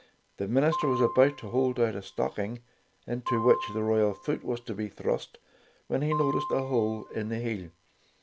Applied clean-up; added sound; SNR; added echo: none; Piano; 9 dB; none.